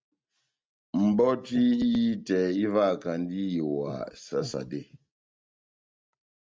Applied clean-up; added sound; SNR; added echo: neural mask model RNNoise.